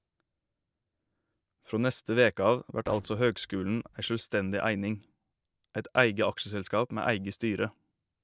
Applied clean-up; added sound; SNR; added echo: neural separator model SepFormer DNS4.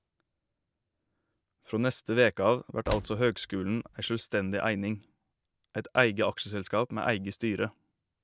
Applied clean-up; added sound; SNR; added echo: none; Slam; 11 dB; none.